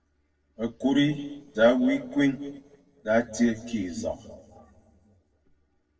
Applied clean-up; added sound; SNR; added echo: neural separator model SepFormer DNS4.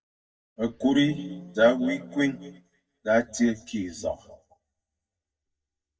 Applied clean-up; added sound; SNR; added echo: neural mask model DeepFilterNet 3.